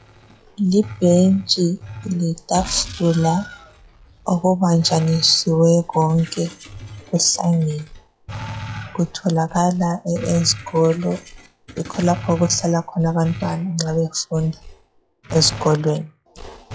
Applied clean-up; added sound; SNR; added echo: classical method log-MMSE.